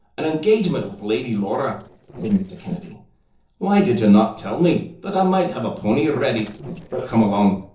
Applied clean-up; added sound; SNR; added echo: neural separator model SepFormer DNS4.